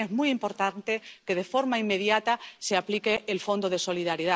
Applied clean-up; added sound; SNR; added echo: none; none; none; none.